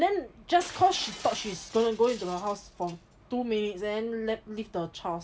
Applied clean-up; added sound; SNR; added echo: none; Shatter; 17 dB; none.